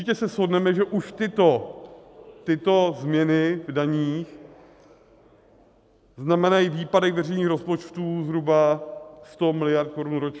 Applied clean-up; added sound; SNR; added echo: none; none; none; none.